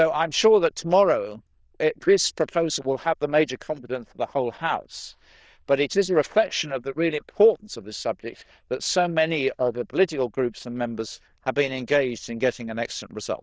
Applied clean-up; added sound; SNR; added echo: neural diffusion model UNIVERSE++.